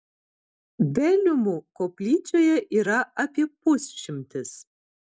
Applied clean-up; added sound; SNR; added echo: none; none; none; none.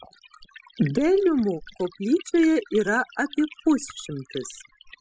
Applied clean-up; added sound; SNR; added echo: classical method spectral subtraction.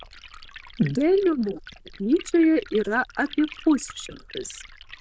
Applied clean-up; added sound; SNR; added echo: neural diffusion model UNIVERSE++.